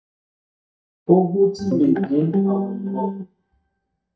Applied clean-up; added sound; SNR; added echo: neural mask model DeepFilterNet 3.